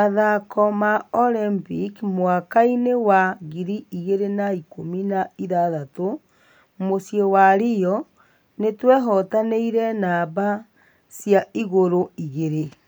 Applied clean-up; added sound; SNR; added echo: none; none; none; none.